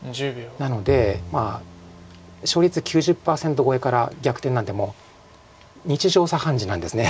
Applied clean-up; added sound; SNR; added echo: none; Bowed string instrument; 17 dB; none.